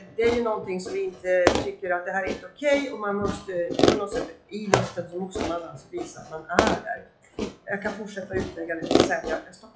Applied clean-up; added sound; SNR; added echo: classical method WPE with log-MMSE.